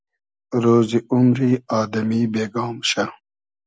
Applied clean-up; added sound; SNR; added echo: none; none; none; none.